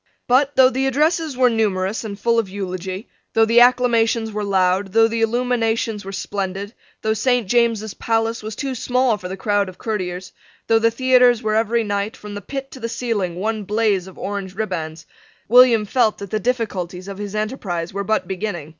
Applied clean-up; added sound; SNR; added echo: none; none; none; none.